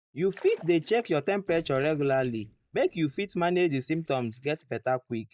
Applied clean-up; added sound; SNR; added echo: neural mask model DeepFilterNet 3.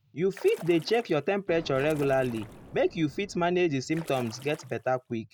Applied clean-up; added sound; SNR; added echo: none; Splash, splatter + Explosion; 19 dB; none.